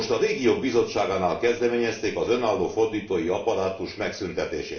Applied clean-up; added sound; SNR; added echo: none; none; none; reverberation time 0.5 s.